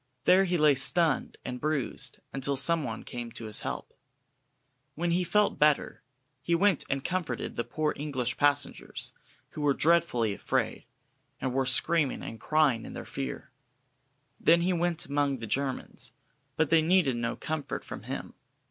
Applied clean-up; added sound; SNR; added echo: none; none; none; none.